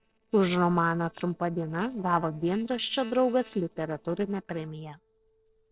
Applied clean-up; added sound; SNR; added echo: neural separator model SepFormer DNS4.